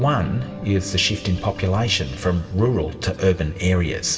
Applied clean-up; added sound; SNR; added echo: none; none; none; reverberation time 1.7 s.